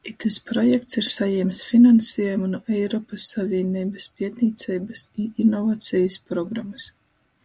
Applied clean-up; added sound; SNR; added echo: none; none; none; none.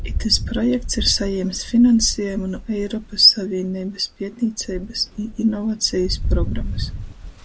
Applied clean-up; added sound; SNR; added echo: none; Rain; 6 dB; none.